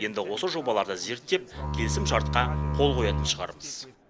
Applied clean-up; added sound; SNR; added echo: none; Bowed string instrument; 0 dB; none.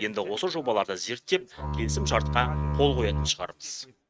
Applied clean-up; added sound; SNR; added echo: neural mask model RNNoise.